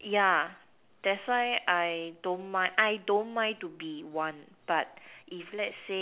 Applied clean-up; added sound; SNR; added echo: none; none; none; none.